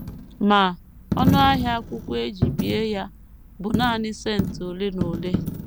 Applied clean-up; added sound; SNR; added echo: none; Coin (dropping); 3 dB; none.